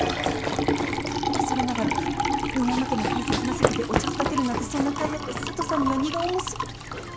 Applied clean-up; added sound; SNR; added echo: none; Run + Liquid; -3 dB; none.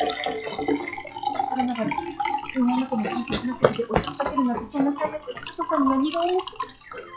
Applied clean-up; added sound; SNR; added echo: classical method log-MMSE.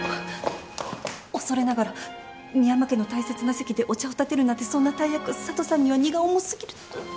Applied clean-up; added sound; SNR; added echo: none; none; none; none.